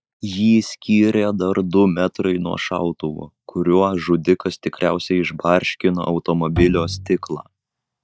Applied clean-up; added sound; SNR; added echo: neural mask model DeepFilterNet 3.